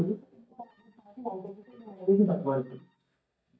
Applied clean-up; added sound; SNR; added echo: neural mask model DeepFilterNet 3.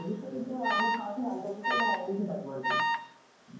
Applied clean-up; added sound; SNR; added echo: none; Alarm; -3 dB; reverberation time 0.9 s.